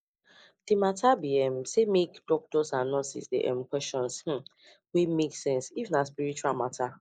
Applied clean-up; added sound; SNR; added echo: neural mask model Resemble Enhance denoiser.